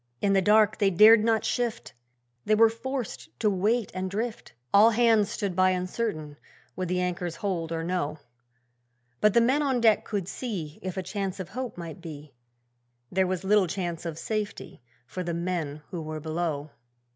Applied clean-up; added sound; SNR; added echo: none; none; none; none.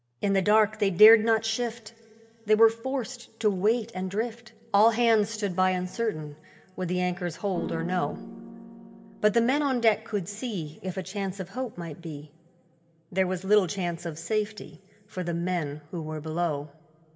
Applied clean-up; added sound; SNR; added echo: none; Piano; 11 dB; reverberation time 1.9 s.